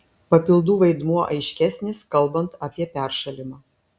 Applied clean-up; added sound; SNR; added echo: none; none; none; none.